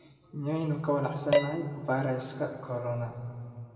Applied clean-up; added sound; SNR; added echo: none; Dishes, pots, and pans; 2 dB; reverberation time 1.9 s.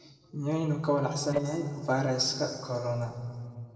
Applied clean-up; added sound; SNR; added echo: neural separator model SepFormer DNS4.